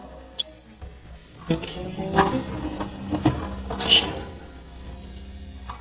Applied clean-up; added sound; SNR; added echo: neural mask model DeepFilterNet 3.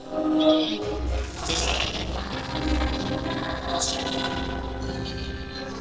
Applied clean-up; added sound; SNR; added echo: neural separator model SepFormer DNS4.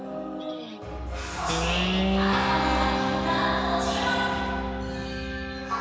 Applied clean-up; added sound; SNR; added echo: none; Guitar; 1 dB; reverberation time 2.2 s.